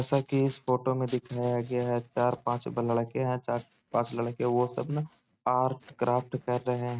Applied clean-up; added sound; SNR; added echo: neural mask model RNNoise.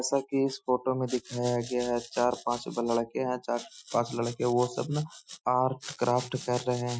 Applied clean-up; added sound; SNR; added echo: classical method Wiener filter.